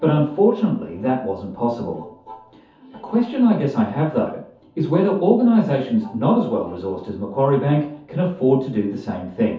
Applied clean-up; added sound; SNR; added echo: none; none; none; reverberation time 0.5 s.